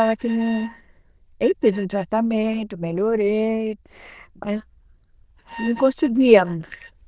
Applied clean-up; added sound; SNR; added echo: neural diffusion model UNIVERSE++.